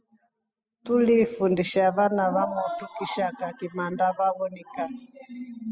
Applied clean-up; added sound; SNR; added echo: classical method spectral subtraction.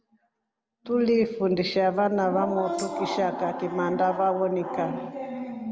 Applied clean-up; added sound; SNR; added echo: none; Tambourine; 20 dB; none.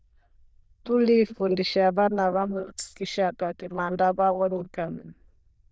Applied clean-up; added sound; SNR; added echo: neural diffusion model UNIVERSE++.